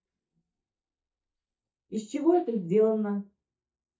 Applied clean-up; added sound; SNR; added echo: neural mask model DeepFilterNet 3.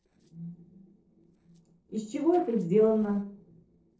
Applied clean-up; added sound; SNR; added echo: neural separator model SepFormer DNS4.